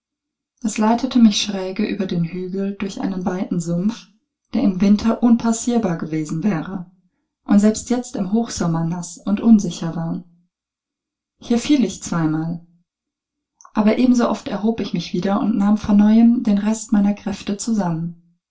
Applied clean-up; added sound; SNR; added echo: none; none; none; reverberation time 0.2 s.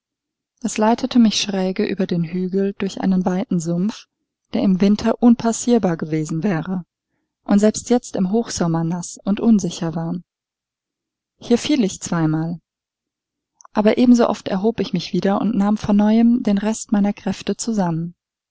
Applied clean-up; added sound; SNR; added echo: none; none; none; none.